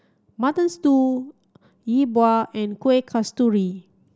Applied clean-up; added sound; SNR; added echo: none; none; none; none.